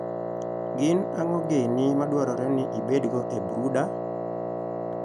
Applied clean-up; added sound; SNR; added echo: none; Wind instrument, woodwind instrument; 3 dB; none.